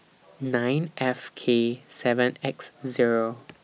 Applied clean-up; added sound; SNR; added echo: none; none; none; none.